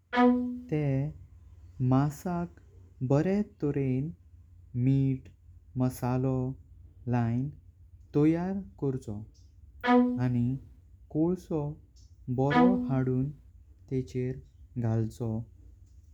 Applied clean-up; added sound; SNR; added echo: none; Bowed string instrument; -3 dB; none.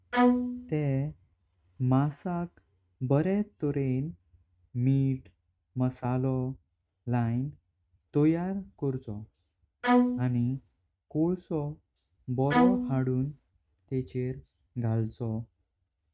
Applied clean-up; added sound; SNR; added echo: neural mask model RNNoise.